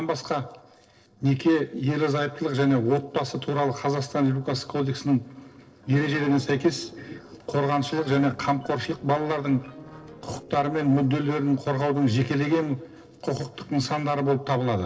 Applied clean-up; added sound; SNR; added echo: neural separator model SepFormer DNS4.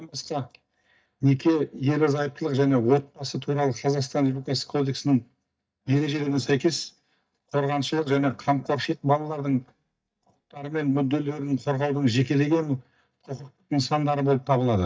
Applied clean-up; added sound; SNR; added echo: neural mask model DeepFilterNet 3.